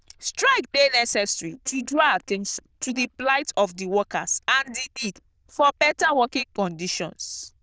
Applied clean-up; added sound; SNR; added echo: neural diffusion model UNIVERSE++.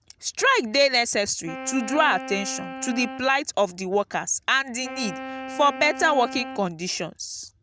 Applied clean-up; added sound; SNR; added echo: none; Wind instrument, woodwind instrument; 13 dB; none.